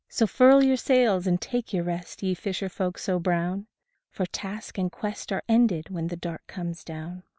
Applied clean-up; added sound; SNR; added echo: none; none; none; none.